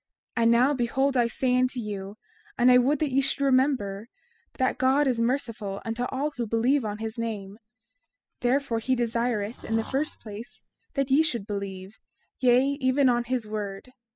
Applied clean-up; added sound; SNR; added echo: classical method spectral subtraction.